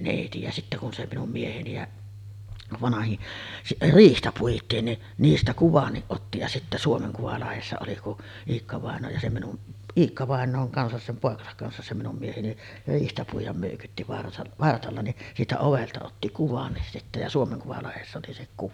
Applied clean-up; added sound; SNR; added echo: none; none; none; none.